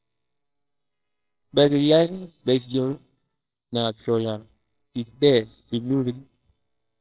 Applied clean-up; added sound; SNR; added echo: neural separator model SepFormer WHAMR!.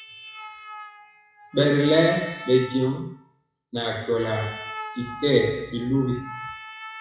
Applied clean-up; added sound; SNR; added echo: classical method WPE with log-MMSE.